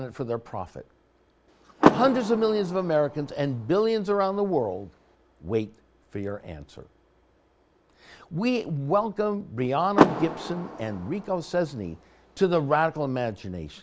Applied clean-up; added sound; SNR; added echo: none; Car; 2 dB; none.